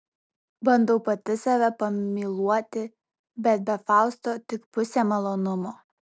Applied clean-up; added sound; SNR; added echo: none; none; none; none.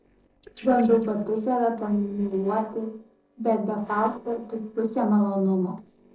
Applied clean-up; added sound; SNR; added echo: neural separator model SepFormer DNS4.